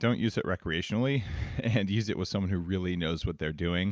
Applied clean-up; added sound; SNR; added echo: none; none; none; none.